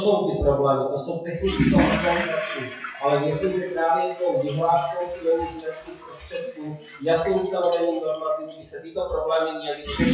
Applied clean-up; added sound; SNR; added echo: classical method WPE with log-MMSE.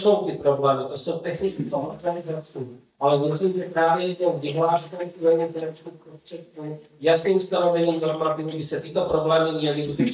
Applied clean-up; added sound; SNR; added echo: neural mask model DeepFilterNet 3.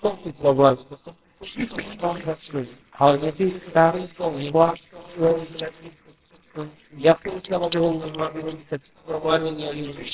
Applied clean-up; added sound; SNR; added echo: neural separator model SepFormer WHAMR!.